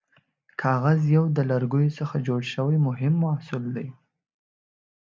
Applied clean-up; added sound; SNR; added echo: none; none; none; none.